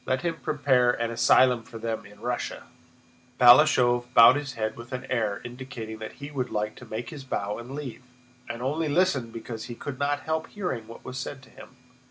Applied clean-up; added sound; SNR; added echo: none; none; none; none.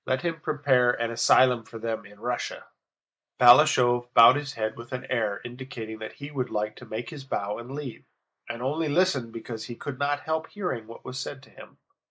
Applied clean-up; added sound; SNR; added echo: neural mask model Resemble Enhance denoiser.